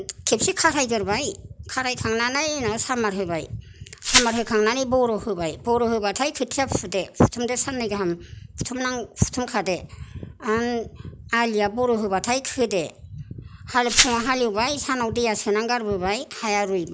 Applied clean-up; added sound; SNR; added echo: none; Glass; 0 dB; none.